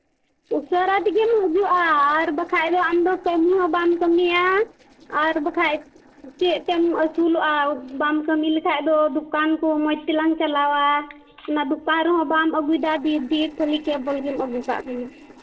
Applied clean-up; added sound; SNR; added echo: neural separator model SepFormer DNS4.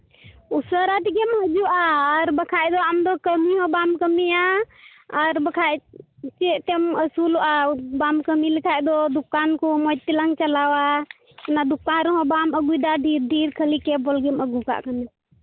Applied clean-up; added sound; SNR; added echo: none; none; none; none.